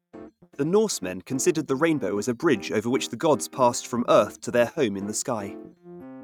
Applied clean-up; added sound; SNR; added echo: neural mask model RNNoise.